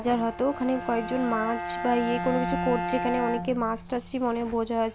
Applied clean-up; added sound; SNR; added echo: none; Bowed string instrument; 6 dB; none.